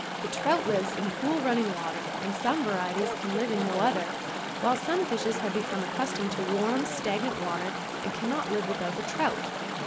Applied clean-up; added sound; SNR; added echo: none; Chatter / Stream; 3 dB; none.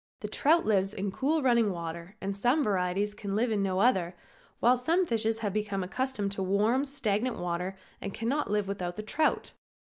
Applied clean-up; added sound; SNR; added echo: none; none; none; none.